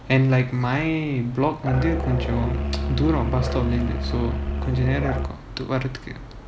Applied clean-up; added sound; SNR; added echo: none; Musical instrument; 2 dB; none.